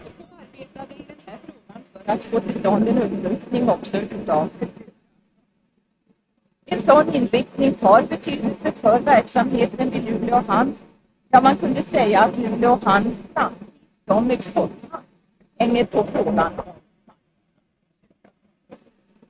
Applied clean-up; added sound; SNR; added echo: neural mask model RNNoise.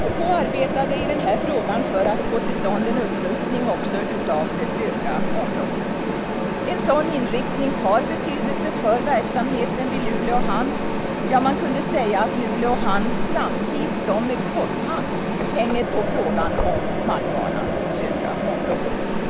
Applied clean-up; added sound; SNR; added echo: none; Mechanisms; -2 dB; none.